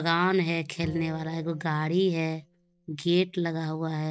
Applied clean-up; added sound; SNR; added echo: none; Bowed string instrument; 19 dB; none.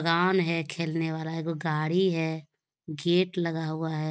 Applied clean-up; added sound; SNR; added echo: none; none; none; none.